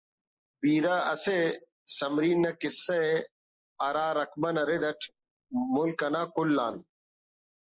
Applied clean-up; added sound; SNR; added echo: neural mask model Resemble Enhance denoiser.